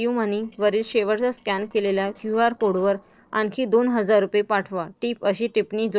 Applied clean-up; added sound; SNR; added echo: neural separator model SepFormer DNS4.